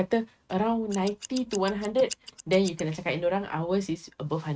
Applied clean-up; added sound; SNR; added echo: neural mask model RNNoise.